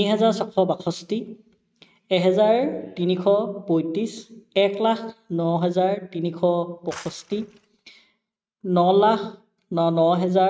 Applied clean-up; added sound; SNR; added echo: neural mask model RNNoise.